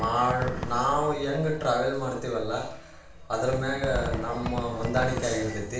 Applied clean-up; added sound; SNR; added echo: none; Fireworks; 9 dB; reverberation time 0.5 s.